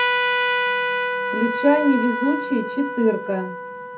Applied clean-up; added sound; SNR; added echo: none; Trumpet; 1 dB; reverberation time 0.4 s.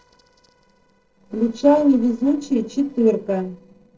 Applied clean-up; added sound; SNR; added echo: neural separator model SepFormer DNS4.